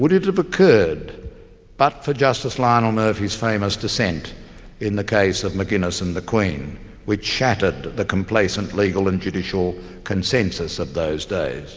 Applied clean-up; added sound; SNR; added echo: none; none; none; none.